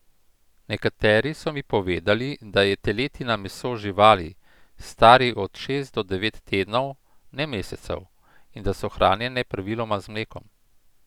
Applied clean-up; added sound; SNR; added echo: none; none; none; none.